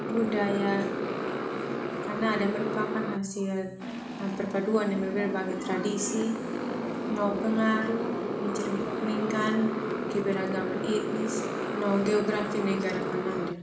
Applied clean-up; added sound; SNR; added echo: none; Motorcycle; 2 dB; reverberation time 0.7 s.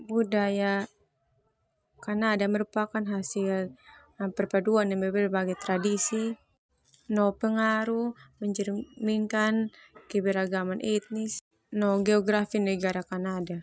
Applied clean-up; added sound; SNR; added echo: none; none; none; none.